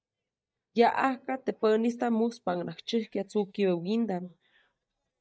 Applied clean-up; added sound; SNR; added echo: neural mask model DeepFilterNet 3.